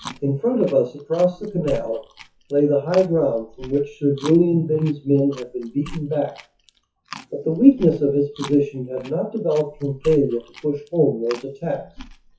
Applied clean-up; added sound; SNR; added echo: classical method WPE with log-MMSE.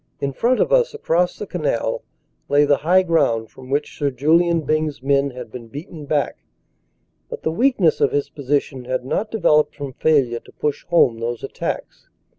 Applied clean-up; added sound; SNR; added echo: none; none; none; none.